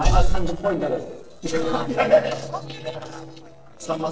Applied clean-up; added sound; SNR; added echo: neural separator model SepFormer DNS4.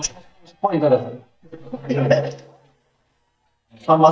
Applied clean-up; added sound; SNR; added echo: neural mask model DeepFilterNet 3.